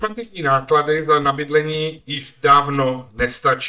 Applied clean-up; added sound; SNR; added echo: neural mask model DeepFilterNet 3.